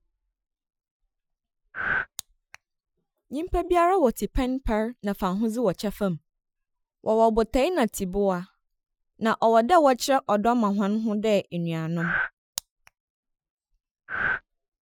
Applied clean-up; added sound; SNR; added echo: classical method Wiener filter.